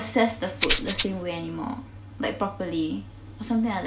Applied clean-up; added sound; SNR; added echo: none; Rattle (instrument); -1 dB; reverberation time 0.1 s.